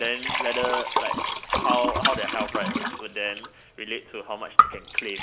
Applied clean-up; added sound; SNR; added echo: none; Liquid; -3 dB; none.